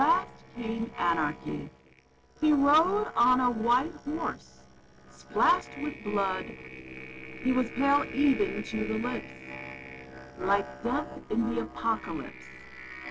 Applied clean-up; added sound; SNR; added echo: neural separator model SepFormer DNS4.